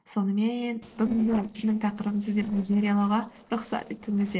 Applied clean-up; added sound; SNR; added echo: neural separator model SepFormer DNS4.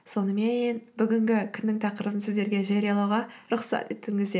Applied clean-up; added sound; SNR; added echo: none; none; none; none.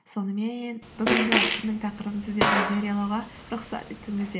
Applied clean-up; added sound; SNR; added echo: none; Fart; -1 dB; reverberation time 0.8 s.